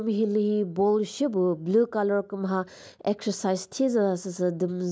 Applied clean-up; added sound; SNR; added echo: none; none; none; none.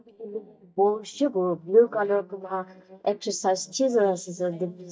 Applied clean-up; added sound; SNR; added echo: neural mask model DeepFilterNet 3.